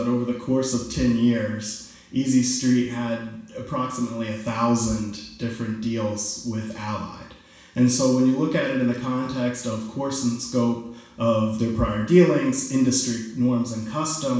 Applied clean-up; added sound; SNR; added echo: none; none; none; reverberation time 0.7 s.